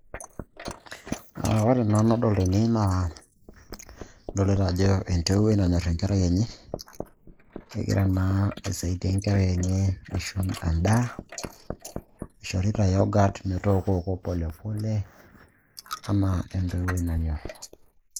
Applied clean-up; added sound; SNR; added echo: neural mask model Resemble Enhance denoiser.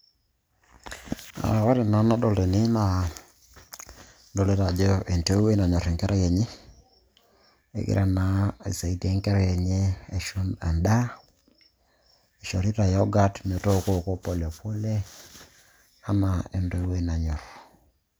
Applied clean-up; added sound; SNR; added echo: none; none; none; none.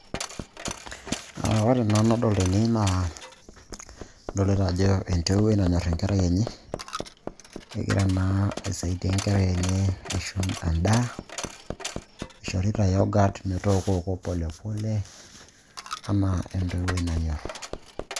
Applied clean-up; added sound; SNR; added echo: none; Hammer + Coin (dropping); 13 dB; none.